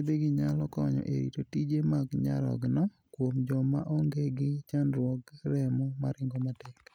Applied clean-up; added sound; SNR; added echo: none; none; none; none.